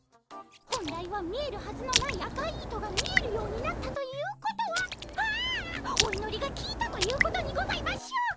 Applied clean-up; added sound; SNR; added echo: none; Raindrop; 0 dB; none.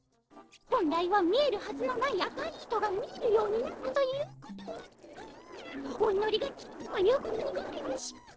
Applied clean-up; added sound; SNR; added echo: neural separator model SepFormer DNS4.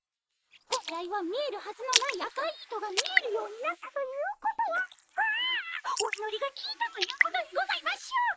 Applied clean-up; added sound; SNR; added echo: neural mask model Resemble Enhance denoiser.